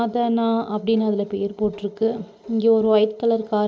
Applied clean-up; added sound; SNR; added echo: none; none; none; none.